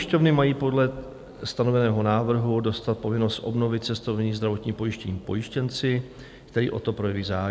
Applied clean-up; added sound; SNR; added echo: none; none; none; none.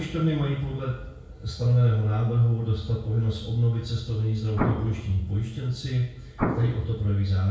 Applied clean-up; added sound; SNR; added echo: none; Explosion; 6 dB; reverberation time 0.6 s.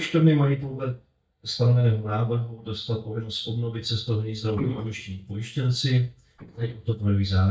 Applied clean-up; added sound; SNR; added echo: neural mask model DeepFilterNet 3.